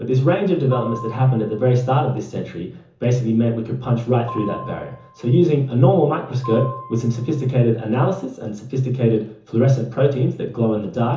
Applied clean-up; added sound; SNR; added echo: none; Piano; 18 dB; reverberation time 0.7 s.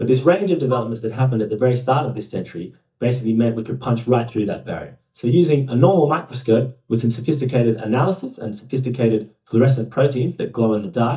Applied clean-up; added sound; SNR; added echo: neural mask model DeepFilterNet 3.